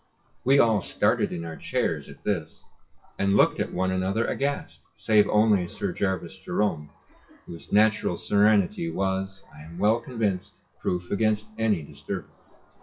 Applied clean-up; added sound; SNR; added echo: classical method WPE with log-MMSE.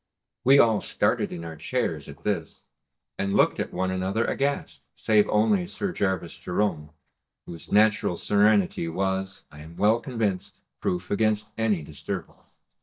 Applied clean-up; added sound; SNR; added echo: neural mask model DeepFilterNet 3.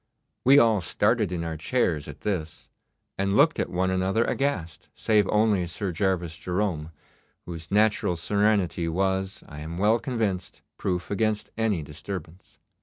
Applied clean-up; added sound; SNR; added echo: none; none; none; none.